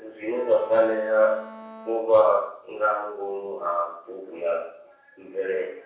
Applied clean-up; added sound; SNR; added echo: none; Wind instrument, woodwind instrument; 17 dB; reverberation time 0.7 s.